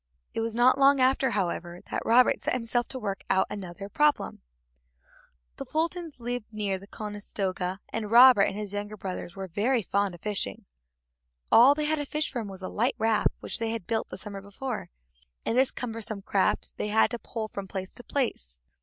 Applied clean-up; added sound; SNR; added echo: none; none; none; none.